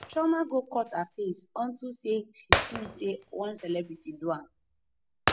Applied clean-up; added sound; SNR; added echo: none; Shatter; 2 dB; none.